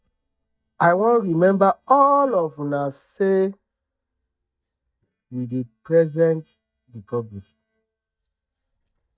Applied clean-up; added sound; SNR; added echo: neural mask model DeepFilterNet 3.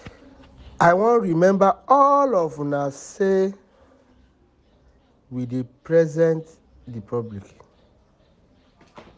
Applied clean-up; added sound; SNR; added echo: none; none; none; none.